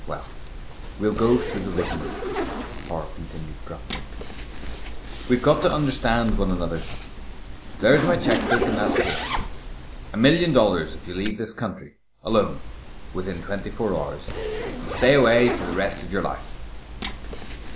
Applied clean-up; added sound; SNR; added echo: none; Zipper (clothing); 4 dB; none.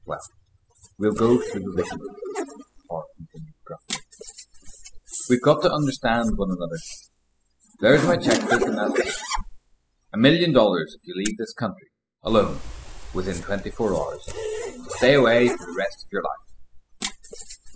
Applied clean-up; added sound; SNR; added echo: classical method spectral subtraction.